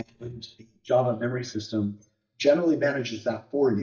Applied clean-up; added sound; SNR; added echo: neural mask model DeepFilterNet 3.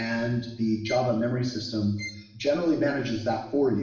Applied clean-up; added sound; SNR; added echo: none; Bowed string instrument; 18 dB; reverberation time 0.9 s.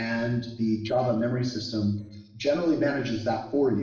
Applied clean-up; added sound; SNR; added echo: neural separator model SepFormer DNS4.